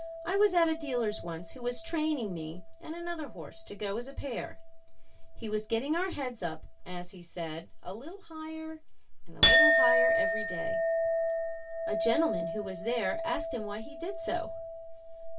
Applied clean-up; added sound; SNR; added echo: none; Chink, clink; -1 dB; reverberation time 0.2 s.